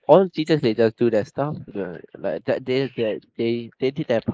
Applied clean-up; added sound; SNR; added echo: neural mask model Resemble Enhance denoiser.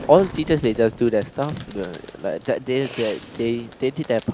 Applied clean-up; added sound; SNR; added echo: none; Fireworks; 17 dB; none.